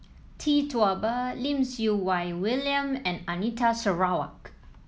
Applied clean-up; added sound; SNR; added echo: none; none; none; none.